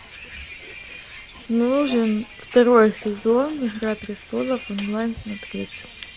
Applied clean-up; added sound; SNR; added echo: none; Bus; 17 dB; none.